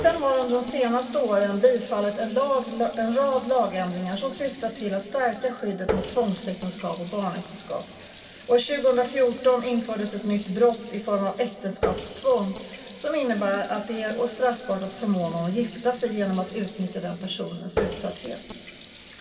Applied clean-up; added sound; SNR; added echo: none; Water tap, faucet; 11 dB; reverberation time 2.5 s.